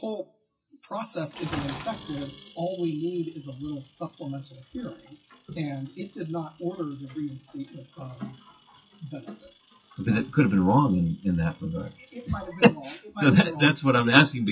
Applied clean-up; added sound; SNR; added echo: classical method WPE with log-MMSE.